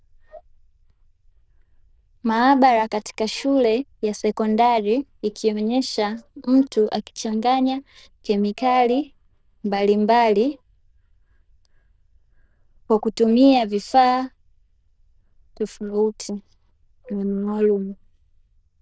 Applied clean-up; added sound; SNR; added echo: neural diffusion model UNIVERSE++.